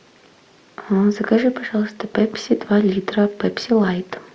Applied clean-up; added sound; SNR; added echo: none; none; none; none.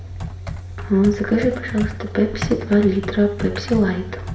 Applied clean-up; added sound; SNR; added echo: none; Computer keyboard; 9 dB; reverberation time 0.7 s.